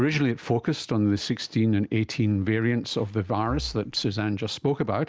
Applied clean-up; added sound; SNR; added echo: none; Breathing; 18 dB; none.